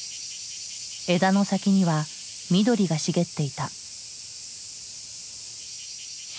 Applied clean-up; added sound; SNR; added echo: none; none; none; none.